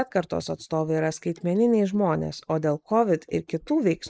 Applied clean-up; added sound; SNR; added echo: neural mask model Resemble Enhance denoiser.